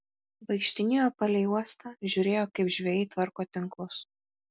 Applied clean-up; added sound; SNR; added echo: none; none; none; none.